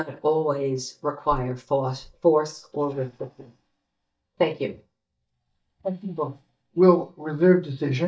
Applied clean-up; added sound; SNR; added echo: neural mask model DeepFilterNet 3.